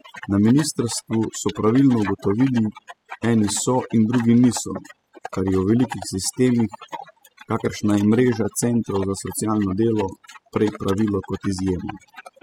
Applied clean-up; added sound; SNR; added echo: classical method spectral subtraction.